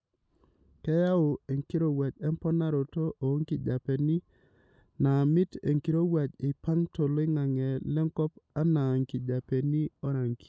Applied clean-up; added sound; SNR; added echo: none; none; none; none.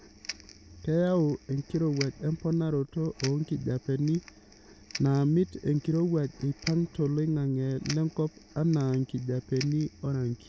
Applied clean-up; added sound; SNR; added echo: none; Crackle; 17 dB; none.